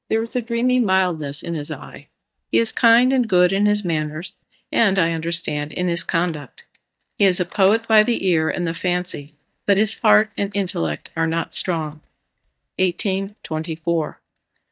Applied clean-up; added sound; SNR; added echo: neural mask model DeepFilterNet 3.